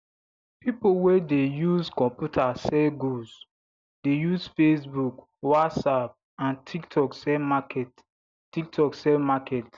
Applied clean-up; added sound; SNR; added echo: none; none; none; none.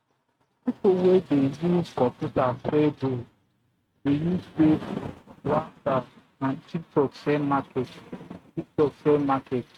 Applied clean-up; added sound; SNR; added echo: neural mask model RNNoise.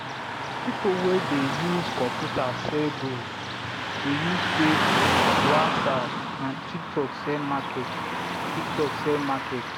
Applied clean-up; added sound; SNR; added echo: none; Car passing by / Traffic noise, roadway noise; -2 dB; none.